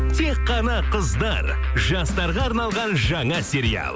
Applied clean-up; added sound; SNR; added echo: none; none; none; none.